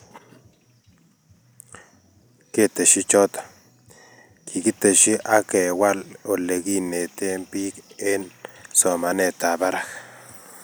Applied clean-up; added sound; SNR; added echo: none; none; none; none.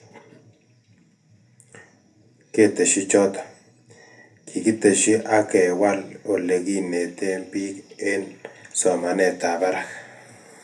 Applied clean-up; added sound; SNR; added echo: none; none; none; reverberation time 0.3 s.